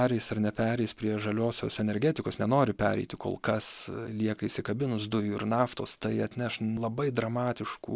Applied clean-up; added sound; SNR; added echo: none; none; none; none.